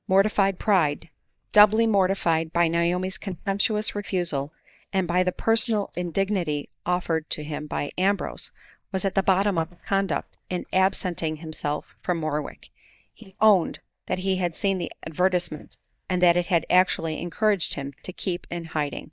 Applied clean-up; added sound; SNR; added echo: neural mask model DeepFilterNet 3.